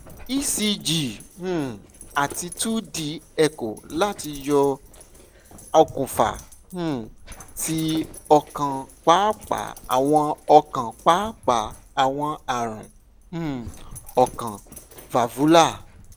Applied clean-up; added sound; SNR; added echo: none; Dog; 19 dB; none.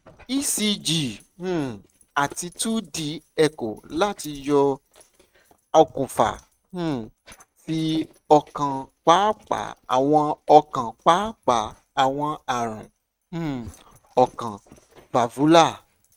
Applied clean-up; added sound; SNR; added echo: neural mask model RNNoise.